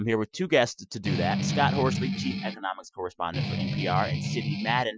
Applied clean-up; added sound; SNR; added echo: classical method Wiener filter.